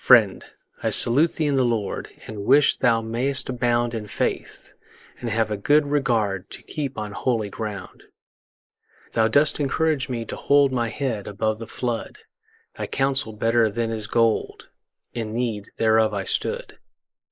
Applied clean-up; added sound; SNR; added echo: neural mask model Resemble Enhance denoiser.